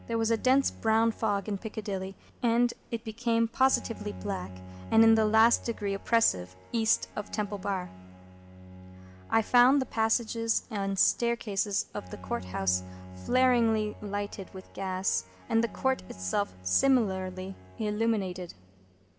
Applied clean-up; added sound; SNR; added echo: none; Bowed string instrument; 17 dB; none.